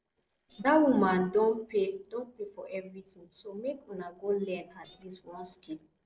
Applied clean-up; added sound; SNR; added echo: neural separator model SepFormer DNS4.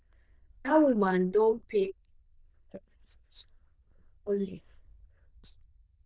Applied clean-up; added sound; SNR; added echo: neural diffusion model UNIVERSE++.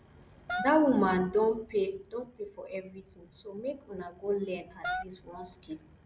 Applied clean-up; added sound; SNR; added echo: none; Wind instrument, woodwind instrument; 6 dB; none.